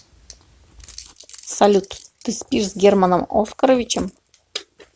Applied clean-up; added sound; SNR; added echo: none; none; none; none.